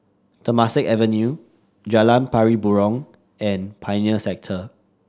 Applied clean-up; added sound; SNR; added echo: none; none; none; none.